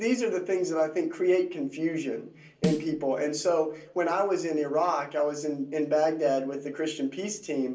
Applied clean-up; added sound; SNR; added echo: none; Snare drum; 7 dB; reverberation time 0.3 s.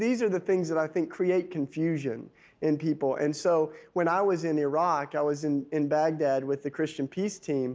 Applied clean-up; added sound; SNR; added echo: none; none; none; none.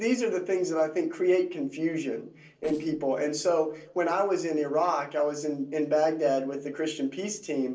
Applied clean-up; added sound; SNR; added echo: neural separator model SepFormer DNS4.